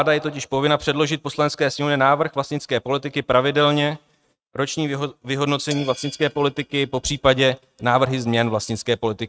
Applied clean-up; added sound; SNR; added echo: neural mask model RNNoise.